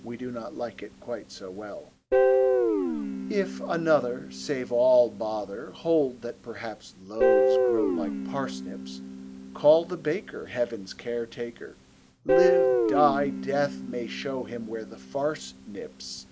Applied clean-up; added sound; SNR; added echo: none; Guitar; 0 dB; none.